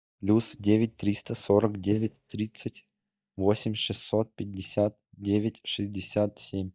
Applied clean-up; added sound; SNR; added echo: neural mask model DeepFilterNet 3.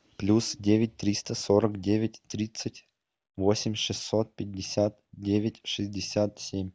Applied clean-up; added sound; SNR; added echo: none; none; none; none.